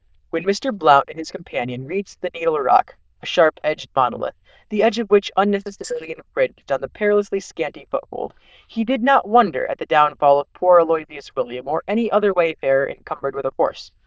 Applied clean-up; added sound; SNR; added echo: neural diffusion model UNIVERSE++.